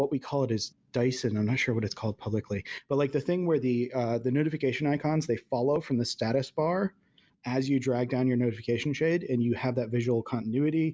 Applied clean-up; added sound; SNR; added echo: none; none; none; none.